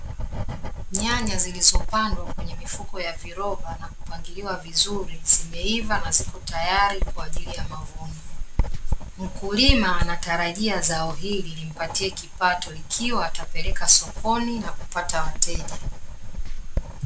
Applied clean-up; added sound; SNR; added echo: none; Writing; -1 dB; none.